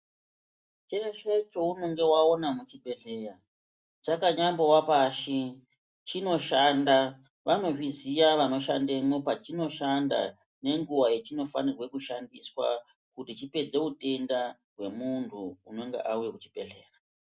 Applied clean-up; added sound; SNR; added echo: none; none; none; none.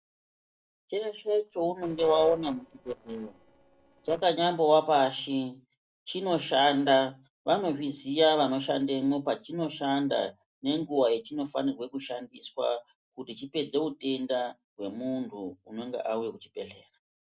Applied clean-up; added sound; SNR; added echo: neural separator model SepFormer DNS4.